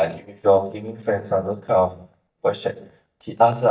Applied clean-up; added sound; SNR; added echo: neural mask model DeepFilterNet 3.